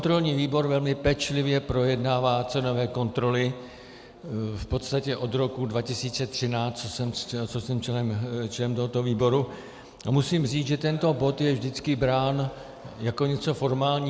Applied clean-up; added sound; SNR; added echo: none; none; none; none.